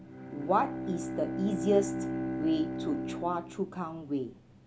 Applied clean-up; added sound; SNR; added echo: none; Bowed string instrument; 4 dB; none.